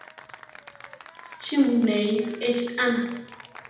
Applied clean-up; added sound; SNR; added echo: none; Applause / Cheering; 18 dB; reverberation time 0.8 s.